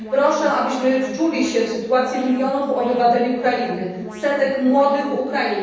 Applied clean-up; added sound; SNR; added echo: none; Alarm; 15 dB; reverberation time 1.1 s.